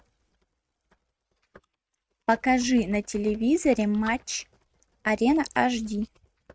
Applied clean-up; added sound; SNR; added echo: neural mask model RNNoise.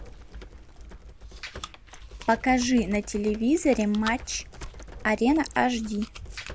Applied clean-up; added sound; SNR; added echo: none; Computer keyboard + Chewing, mastication; 14 dB; none.